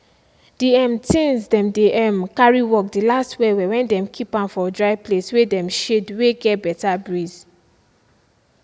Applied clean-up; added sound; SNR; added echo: none; none; none; none.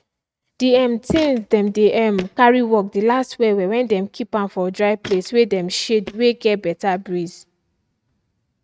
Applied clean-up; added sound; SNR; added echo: neural mask model RNNoise.